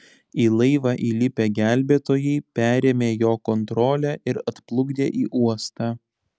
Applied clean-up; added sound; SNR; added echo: none; none; none; none.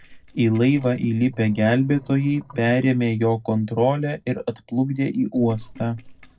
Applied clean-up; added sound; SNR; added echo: neural separator model SepFormer DNS4.